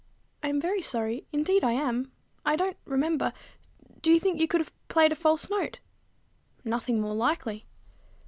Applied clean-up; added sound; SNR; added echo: none; none; none; none.